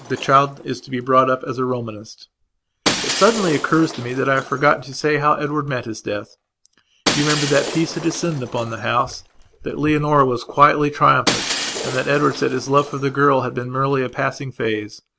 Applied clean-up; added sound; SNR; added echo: none; Shatter; 10 dB; none.